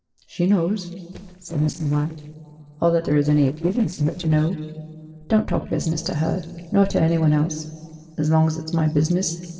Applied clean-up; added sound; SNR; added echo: neural separator model SepFormer DNS4.